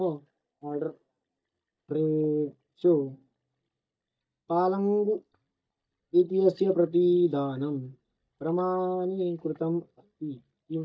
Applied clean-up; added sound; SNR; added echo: neural mask model DeepFilterNet 3.